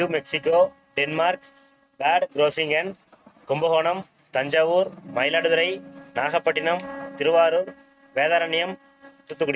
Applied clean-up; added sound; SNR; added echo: neural mask model RNNoise.